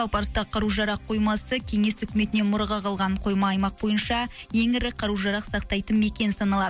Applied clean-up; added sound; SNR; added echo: none; none; none; none.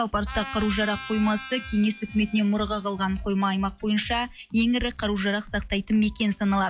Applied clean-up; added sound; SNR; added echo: classical method log-MMSE.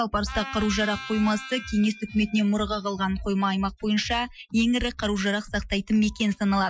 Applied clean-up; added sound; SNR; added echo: classical method Wiener filter.